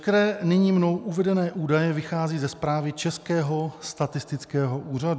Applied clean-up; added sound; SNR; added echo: none; none; none; none.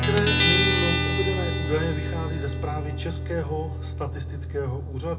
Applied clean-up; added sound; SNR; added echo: none; Guitar; -5 dB; reverberation time 0.6 s.